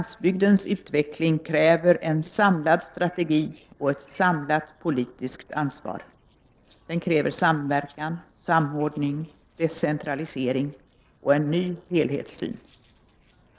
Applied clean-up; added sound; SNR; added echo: neural separator model SepFormer DNS4.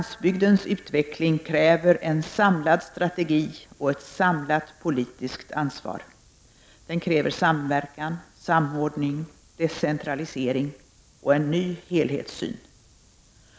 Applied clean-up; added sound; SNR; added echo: none; none; none; none.